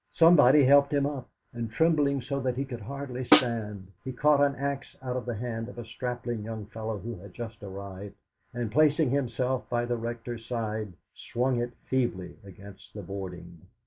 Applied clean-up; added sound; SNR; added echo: none; Snare drum; -2 dB; none.